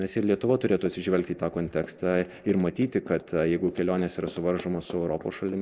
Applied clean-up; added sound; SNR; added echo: neural mask model Resemble Enhance denoiser.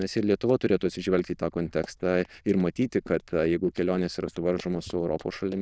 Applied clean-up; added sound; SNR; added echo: neural diffusion model UNIVERSE++.